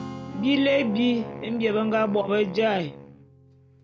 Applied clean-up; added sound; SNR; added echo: none; Wind instrument, woodwind instrument + Strum; 12 dB; none.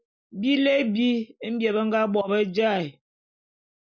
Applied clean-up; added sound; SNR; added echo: none; none; none; none.